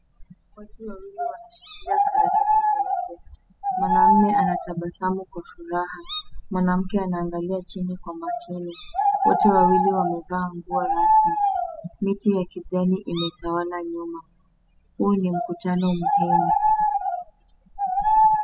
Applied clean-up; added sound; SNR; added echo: classical method spectral subtraction.